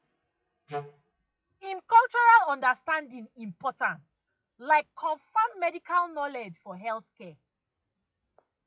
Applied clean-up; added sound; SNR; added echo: classical method log-MMSE.